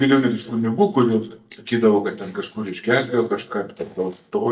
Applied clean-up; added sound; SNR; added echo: neural mask model DeepFilterNet 3.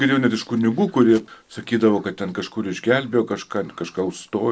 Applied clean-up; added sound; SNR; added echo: none; none; none; none.